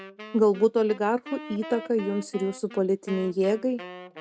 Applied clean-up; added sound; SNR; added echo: none; Wind instrument, woodwind instrument; 16 dB; none.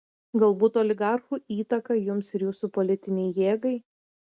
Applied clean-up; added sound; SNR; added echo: none; none; none; none.